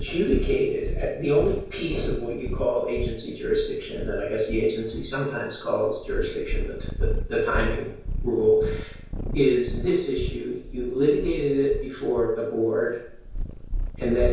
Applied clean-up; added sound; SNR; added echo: none; Purr; 5 dB; reverberation time 0.5 s.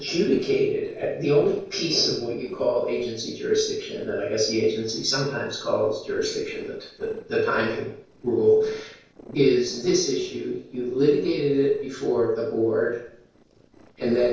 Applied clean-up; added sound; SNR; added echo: neural separator model SepFormer DNS4.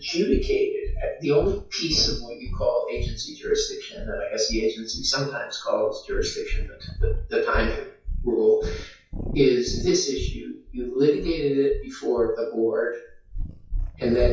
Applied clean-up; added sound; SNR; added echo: classical method WPE with log-MMSE.